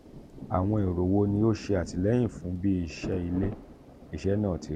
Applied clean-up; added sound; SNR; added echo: none; Rain; 13 dB; none.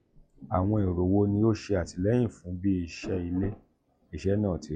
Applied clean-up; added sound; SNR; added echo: classical method log-MMSE.